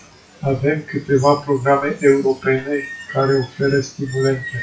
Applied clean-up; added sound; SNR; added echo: classical method WPE with log-MMSE.